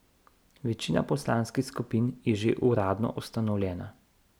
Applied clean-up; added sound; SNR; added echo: none; none; none; none.